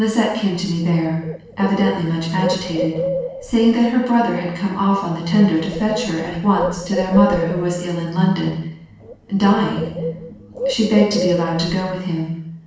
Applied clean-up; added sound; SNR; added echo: none; Bird; 9 dB; reverberation time 0.7 s.